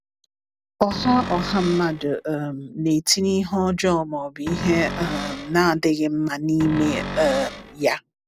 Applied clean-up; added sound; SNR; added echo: none; Cupboard open or close; 8 dB; none.